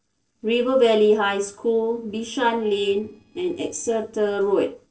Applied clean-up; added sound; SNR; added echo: neural separator model SepFormer DNS4.